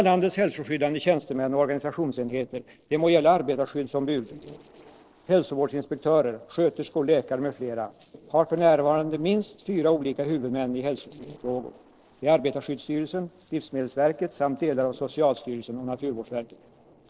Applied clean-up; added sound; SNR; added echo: neural separator model SepFormer DNS4.